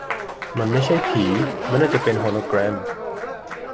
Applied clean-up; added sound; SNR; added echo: none; Applause + Zipper (clothing); 4 dB; none.